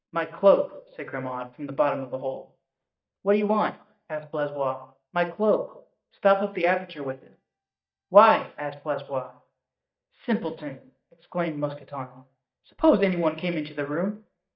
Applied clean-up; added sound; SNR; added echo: neural mask model DeepFilterNet 3.